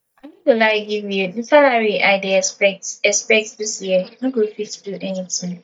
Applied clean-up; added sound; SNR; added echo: neural mask model DeepFilterNet 3.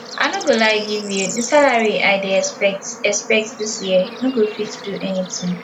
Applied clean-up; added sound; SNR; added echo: none; Bird / Insect / Frog; 14 dB; none.